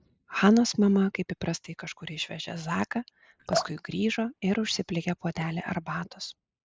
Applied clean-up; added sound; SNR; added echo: neural mask model Resemble Enhance denoiser.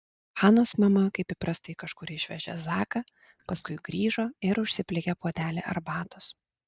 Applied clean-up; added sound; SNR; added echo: neural mask model DeepFilterNet 3.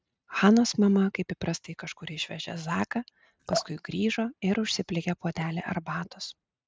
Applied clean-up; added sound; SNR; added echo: neural mask model RNNoise.